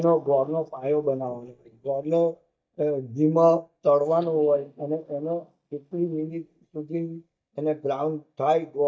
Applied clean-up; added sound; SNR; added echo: neural mask model DeepFilterNet 3.